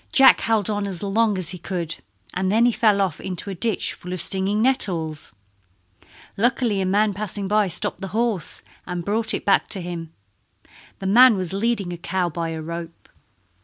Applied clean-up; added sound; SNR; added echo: none; none; none; none.